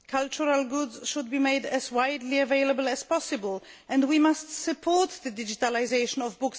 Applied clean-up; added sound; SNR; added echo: none; none; none; none.